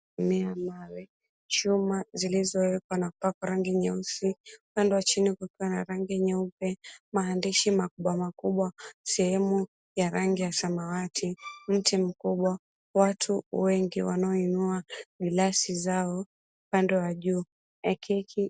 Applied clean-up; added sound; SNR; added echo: none; Bowed string instrument; 20 dB; none.